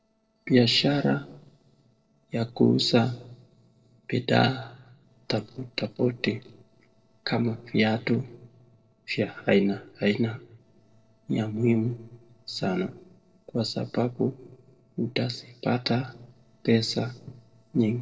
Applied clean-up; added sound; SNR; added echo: neural separator model SepFormer DNS4.